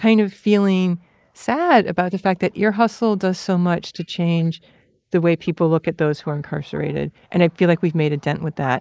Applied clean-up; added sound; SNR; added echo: neural mask model Resemble Enhance denoiser.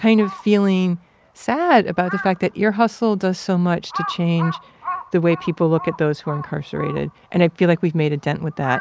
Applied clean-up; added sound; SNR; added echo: none; Crow; 15 dB; none.